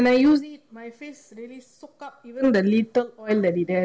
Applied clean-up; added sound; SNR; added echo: none; none; none; none.